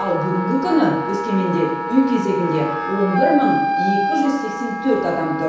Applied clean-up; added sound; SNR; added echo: none; Wind instrument, woodwind instrument; 4 dB; reverberation time 0.9 s.